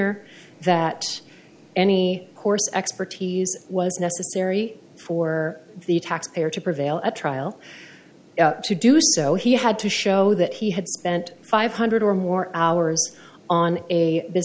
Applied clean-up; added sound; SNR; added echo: none; none; none; none.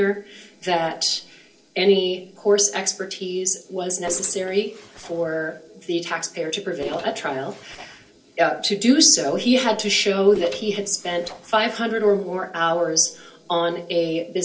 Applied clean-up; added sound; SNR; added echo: neural separator model SepFormer DNS4.